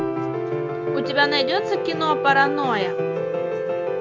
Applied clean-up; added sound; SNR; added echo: none; Piano; 0 dB; none.